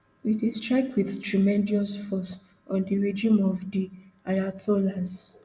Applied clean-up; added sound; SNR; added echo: none; none; none; none.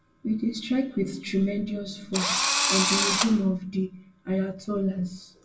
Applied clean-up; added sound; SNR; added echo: none; Engine / Drill; -3 dB; reverberation time 0.2 s.